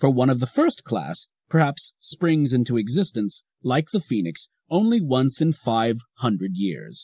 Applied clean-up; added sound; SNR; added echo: none; none; none; none.